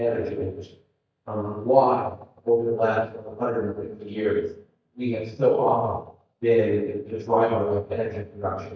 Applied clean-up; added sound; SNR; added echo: neural mask model DeepFilterNet 3.